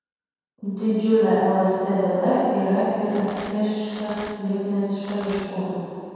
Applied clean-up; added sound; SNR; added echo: none; Rattle; 17 dB; reverberation time 2.1 s.